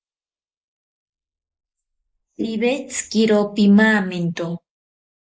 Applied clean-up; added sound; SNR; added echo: neural mask model Resemble Enhance denoiser.